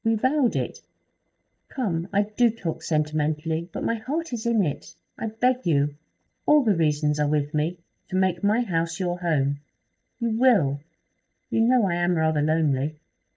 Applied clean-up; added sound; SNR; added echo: neural mask model DeepFilterNet 3.